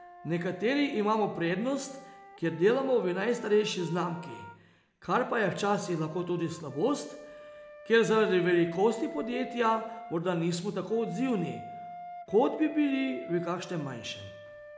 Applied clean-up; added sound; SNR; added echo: none; Wind instrument, woodwind instrument; 16 dB; none.